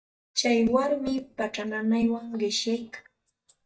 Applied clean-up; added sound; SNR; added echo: neural mask model DeepFilterNet 3.